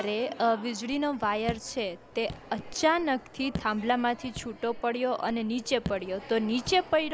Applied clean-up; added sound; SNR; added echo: none; Train + Raindrop / Drip; 15 dB; none.